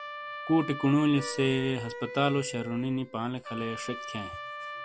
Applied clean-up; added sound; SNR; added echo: none; Wind instrument, woodwind instrument + Trumpet; 10 dB; none.